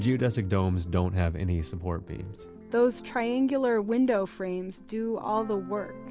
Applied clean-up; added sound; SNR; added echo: none; none; none; none.